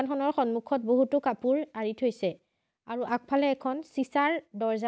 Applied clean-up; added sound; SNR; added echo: none; none; none; none.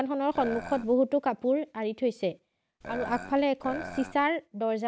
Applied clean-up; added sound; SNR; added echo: none; Burping, eructation; 11 dB; none.